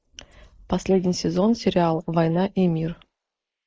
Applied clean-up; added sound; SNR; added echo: neural mask model Resemble Enhance denoiser.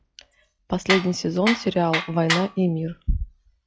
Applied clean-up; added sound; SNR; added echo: classical method log-MMSE.